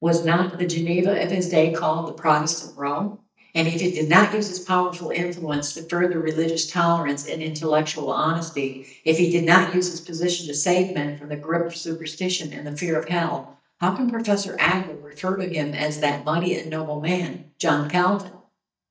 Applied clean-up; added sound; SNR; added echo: neural mask model DeepFilterNet 3.